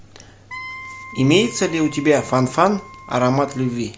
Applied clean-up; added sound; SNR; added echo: none; Wind instrument, woodwind instrument; 18 dB; none.